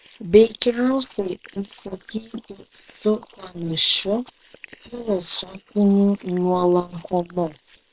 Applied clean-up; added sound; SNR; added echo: neural separator model SepFormer WHAM!.